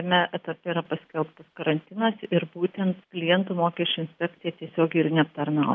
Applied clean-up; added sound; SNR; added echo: none; none; none; none.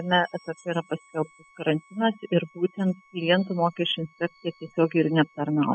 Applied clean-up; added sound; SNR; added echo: classical method spectral subtraction.